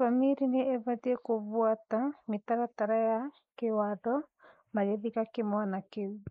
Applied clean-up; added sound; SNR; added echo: neural mask model Resemble Enhance denoiser.